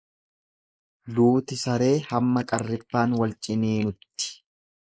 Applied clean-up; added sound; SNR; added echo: neural mask model Resemble Enhance denoiser.